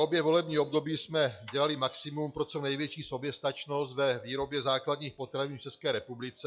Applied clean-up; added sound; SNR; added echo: classical method log-MMSE.